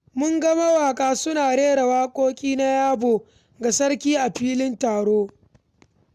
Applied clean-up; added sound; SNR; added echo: none; none; none; none.